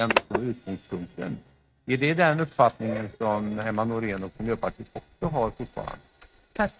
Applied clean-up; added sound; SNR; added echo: neural mask model RNNoise.